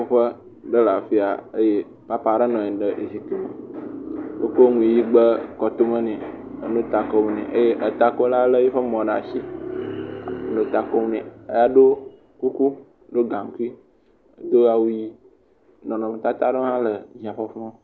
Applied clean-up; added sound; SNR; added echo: none; none; none; none.